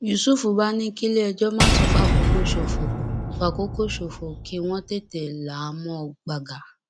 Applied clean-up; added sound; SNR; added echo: none; Shatter / Boom; -4 dB; none.